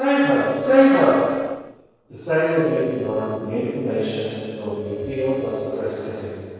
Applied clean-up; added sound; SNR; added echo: neural separator model SepFormer DNS4.